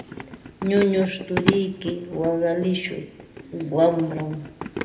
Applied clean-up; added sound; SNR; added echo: none; Run; 7 dB; reverberation time 0.7 s.